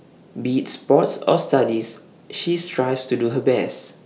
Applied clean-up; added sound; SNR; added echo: none; none; none; none.